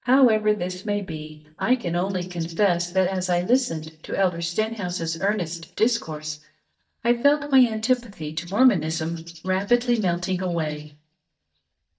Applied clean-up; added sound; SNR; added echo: neural mask model DeepFilterNet 3.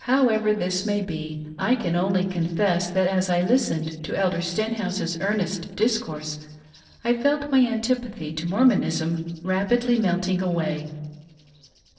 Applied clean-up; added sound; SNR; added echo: neural separator model SepFormer DNS4.